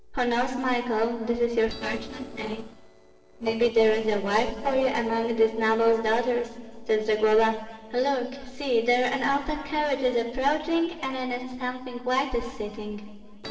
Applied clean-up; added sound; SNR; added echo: neural separator model SepFormer DNS4.